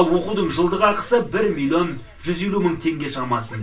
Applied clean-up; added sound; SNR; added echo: none; Walk, footsteps; 17 dB; reverberation time 0.2 s.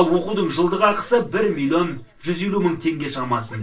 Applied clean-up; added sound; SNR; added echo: neural separator model SepFormer DNS4.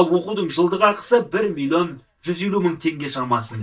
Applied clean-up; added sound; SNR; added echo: neural mask model DeepFilterNet 3.